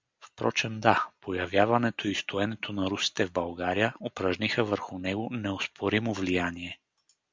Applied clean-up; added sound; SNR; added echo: none; none; none; none.